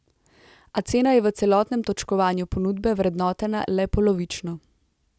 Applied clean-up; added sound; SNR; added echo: none; none; none; none.